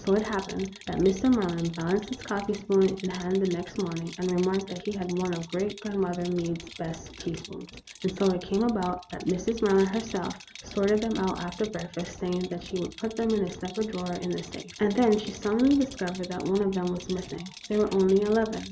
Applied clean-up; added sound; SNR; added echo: none; Rattle; 18 dB; none.